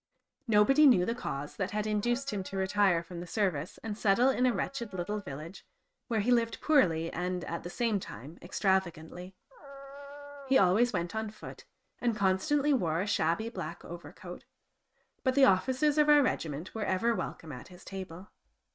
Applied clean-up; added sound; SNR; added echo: neural mask model RNNoise.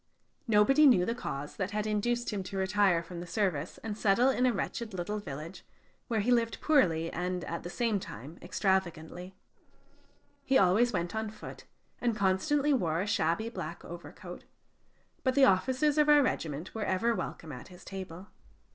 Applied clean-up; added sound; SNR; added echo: neural separator model SepFormer DNS4.